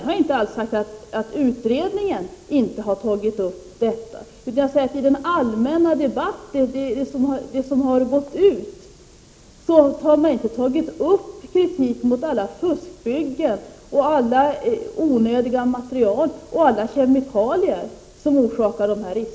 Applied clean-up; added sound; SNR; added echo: none; none; none; none.